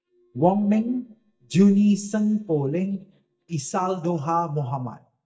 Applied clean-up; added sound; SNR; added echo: neural mask model DeepFilterNet 3.